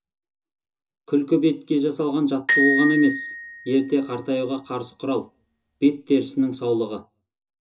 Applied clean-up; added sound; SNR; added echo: none; Glockenspiel; 4 dB; reverberation time 0.2 s.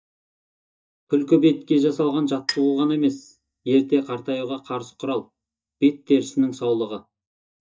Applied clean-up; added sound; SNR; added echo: neural mask model DeepFilterNet 3.